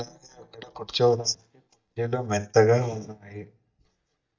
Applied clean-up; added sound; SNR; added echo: neural mask model DeepFilterNet 3.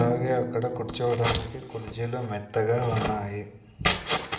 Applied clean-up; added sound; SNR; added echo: none; Drum; 12 dB; reverberation time 1.2 s.